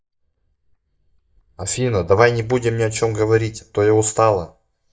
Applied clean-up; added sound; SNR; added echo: neural mask model DeepFilterNet 3.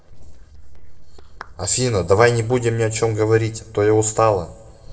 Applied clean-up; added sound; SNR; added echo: neural separator model SepFormer DNS4.